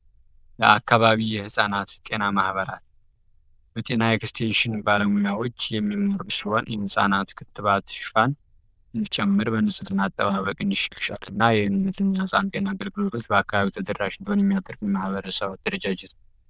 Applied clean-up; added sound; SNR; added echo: neural diffusion model UNIVERSE++.